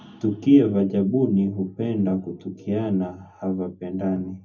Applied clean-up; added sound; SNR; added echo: none; none; none; reverberation time 0.3 s.